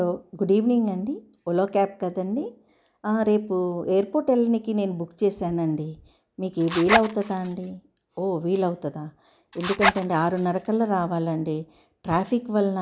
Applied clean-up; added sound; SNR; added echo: none; Zipper (clothing); 3 dB; none.